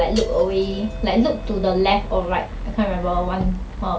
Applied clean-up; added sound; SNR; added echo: none; Doorbell + Shatter / Crushing; 20 dB; none.